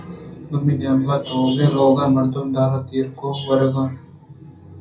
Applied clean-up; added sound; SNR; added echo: none; none; none; reverberation time 0.3 s.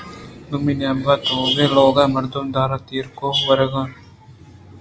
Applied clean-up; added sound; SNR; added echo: none; none; none; none.